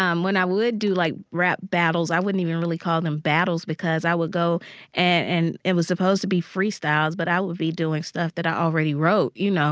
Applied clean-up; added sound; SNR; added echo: none; none; none; none.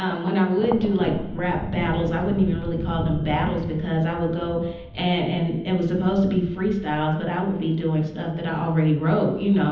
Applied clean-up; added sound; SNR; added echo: none; Thunder; 11 dB; reverberation time 1.3 s.